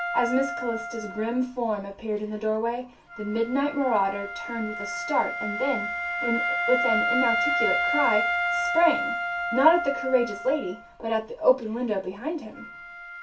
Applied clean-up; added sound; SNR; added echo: none; Wind instrument, woodwind instrument; 3 dB; reverberation time 0.2 s.